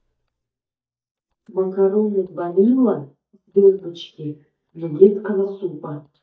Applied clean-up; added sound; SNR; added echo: neural mask model DeepFilterNet 3.